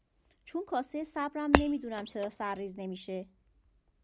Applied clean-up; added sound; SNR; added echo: none; Shatter; -4 dB; none.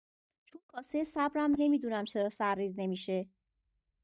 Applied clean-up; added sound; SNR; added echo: neural mask model DeepFilterNet 3.